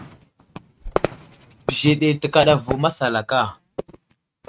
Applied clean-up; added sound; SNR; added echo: neural mask model RNNoise.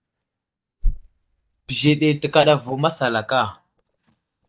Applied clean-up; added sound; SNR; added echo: neural mask model DeepFilterNet 3.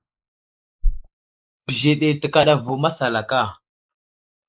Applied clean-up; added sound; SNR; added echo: neural mask model Resemble Enhance denoiser.